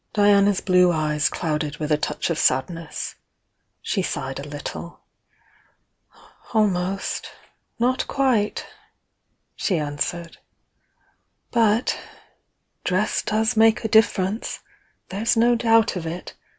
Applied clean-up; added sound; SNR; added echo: none; none; none; none.